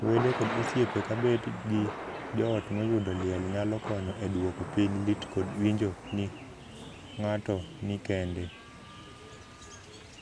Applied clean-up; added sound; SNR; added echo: none; Thunder / Rain; 10 dB; none.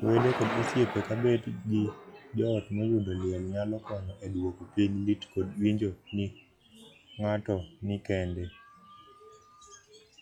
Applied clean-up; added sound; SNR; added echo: classical method log-MMSE.